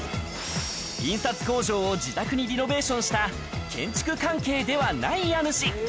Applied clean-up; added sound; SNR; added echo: none; none; none; none.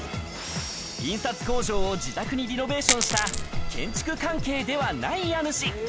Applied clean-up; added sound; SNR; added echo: none; Coin (dropping); 0 dB; none.